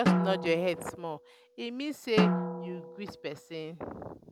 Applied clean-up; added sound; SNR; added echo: none; Drum; -2 dB; none.